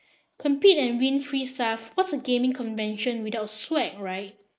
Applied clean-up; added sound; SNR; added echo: neural mask model Resemble Enhance denoiser.